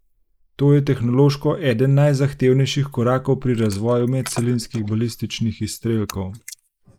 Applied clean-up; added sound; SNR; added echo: neural mask model Resemble Enhance denoiser.